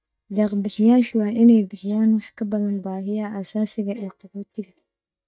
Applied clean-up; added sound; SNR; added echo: neural mask model DeepFilterNet 3.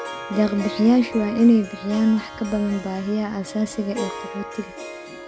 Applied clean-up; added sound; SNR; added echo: none; Harp; 12 dB; none.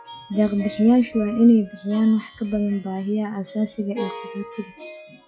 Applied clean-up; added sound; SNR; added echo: classical method log-MMSE.